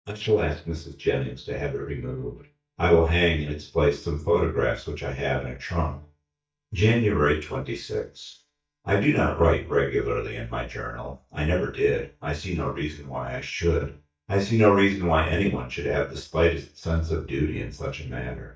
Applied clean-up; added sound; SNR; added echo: neural mask model DeepFilterNet 3.